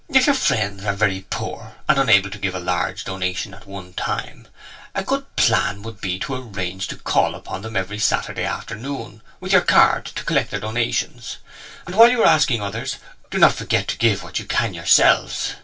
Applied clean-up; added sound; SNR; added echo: none; none; none; reverberation time 0.1 s.